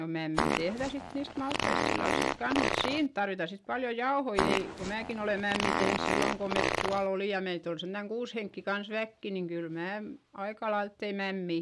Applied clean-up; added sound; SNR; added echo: none; Fart; -2 dB; none.